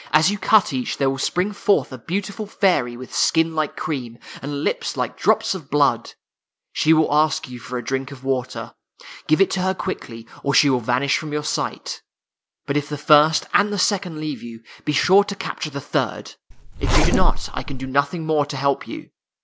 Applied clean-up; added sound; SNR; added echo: none; Zipper (clothing); -5 dB; none.